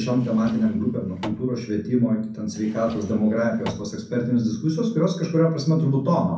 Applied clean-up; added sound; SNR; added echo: none; Drawer open or close; 16 dB; reverberation time 0.6 s.